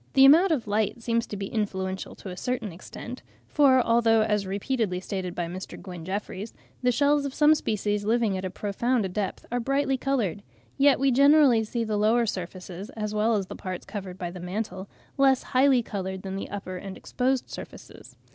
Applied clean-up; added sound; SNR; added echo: none; none; none; none.